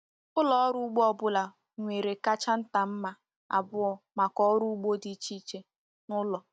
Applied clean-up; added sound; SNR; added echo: none; none; none; none.